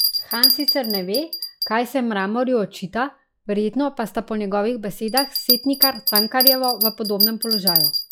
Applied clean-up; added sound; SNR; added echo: classical method log-MMSE.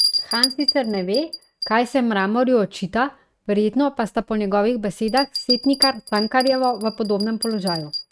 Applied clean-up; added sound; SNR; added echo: neural mask model RNNoise.